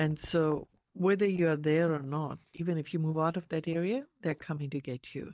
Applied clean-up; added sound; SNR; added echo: neural mask model DeepFilterNet 3.